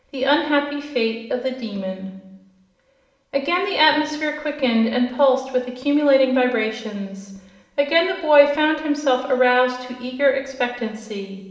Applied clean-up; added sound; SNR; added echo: none; none; none; reverberation time 1.0 s.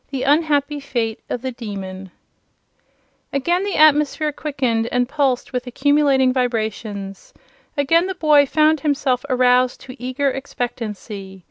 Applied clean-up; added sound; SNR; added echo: none; none; none; none.